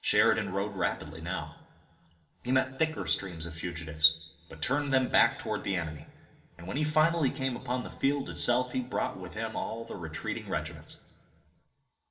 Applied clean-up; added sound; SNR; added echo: none; none; none; reverberation time 2.6 s.